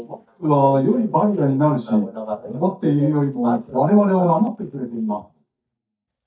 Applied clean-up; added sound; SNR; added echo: neural mask model DeepFilterNet 3.